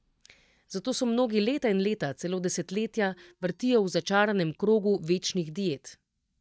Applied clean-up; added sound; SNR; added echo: neural mask model DeepFilterNet 3.